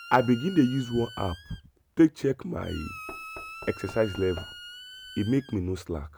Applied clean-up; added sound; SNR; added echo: none; Knock + Squeak; 16 dB; none.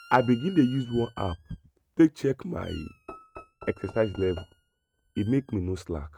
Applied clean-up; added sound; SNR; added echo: neural mask model RNNoise.